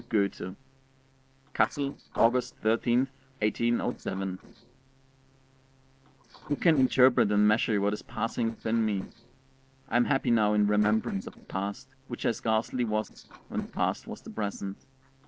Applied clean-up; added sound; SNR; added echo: neural separator model SepFormer DNS4.